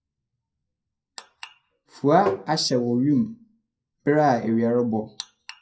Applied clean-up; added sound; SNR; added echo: classical method WPE with log-MMSE.